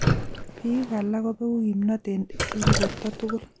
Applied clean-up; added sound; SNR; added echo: none; Drip; 1 dB; none.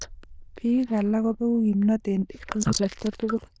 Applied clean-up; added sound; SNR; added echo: neural diffusion model UNIVERSE++.